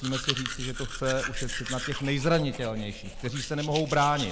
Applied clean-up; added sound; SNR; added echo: none; Domestic sounds, home sounds; 6 dB; none.